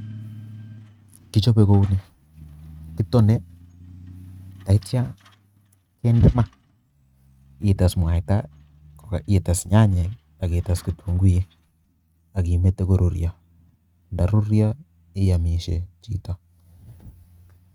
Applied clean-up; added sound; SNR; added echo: neural mask model RNNoise.